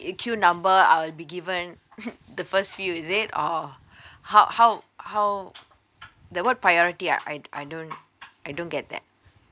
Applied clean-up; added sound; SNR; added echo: none; none; none; none.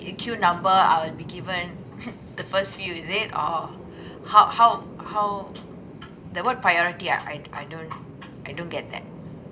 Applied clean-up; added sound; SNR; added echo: none; Bird vocalization, bird call, bird song; 15 dB; reverberation time 0.5 s.